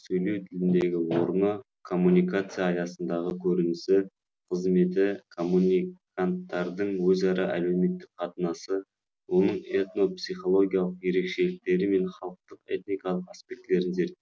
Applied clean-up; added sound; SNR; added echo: none; none; none; none.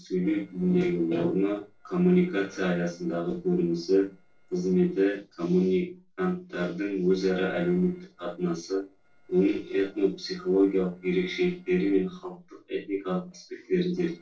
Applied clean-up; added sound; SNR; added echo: neural separator model SepFormer DNS4.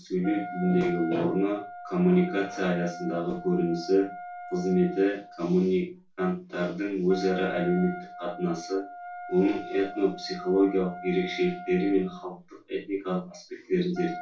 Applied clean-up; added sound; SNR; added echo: none; Wind instrument, woodwind instrument; 14 dB; reverberation time 0.2 s.